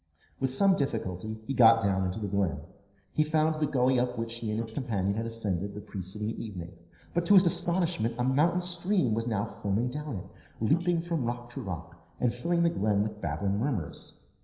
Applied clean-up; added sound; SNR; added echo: neural separator model SepFormer DNS4.